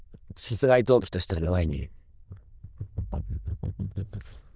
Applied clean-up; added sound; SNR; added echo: neural diffusion model UNIVERSE++.